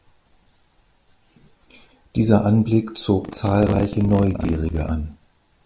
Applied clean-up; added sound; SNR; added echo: none; none; none; none.